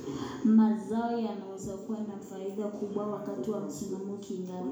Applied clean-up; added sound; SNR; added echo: none; none; none; reverberation time 0.6 s.